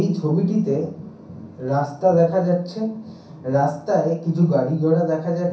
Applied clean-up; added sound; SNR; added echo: none; none; none; reverberation time 0.6 s.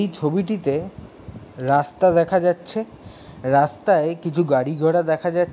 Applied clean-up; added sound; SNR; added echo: none; none; none; none.